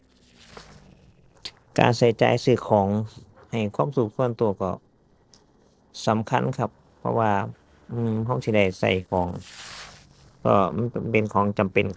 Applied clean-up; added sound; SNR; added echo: neural separator model SepFormer DNS4.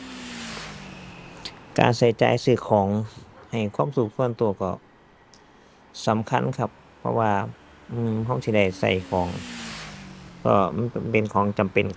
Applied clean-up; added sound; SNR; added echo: none; Motorcycle / Engine; 19 dB; none.